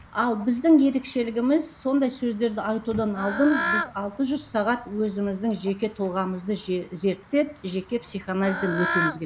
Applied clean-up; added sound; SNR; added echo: none; Bird / Fowl; 10 dB; none.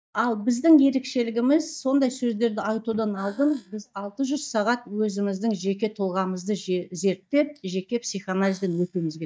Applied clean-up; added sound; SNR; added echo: neural mask model DeepFilterNet 3.